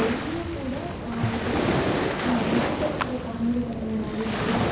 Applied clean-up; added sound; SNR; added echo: none; Waves, surf; -3 dB; reverberation time 0.7 s.